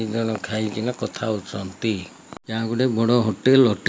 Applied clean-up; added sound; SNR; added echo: none; none; none; none.